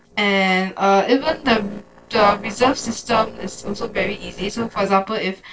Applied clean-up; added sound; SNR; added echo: neural separator model SepFormer DNS4.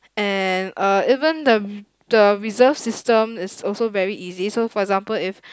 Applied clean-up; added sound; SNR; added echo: none; none; none; none.